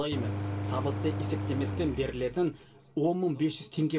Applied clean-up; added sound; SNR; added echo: none; Engine; 4 dB; reverberation time 0.2 s.